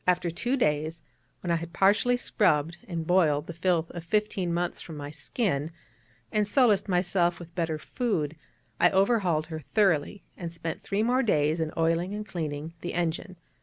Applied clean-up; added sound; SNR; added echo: none; none; none; none.